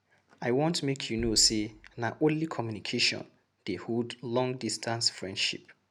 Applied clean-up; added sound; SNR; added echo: none; Bass drum; 20 dB; none.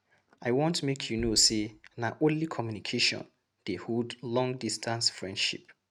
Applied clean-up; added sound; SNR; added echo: neural mask model RNNoise.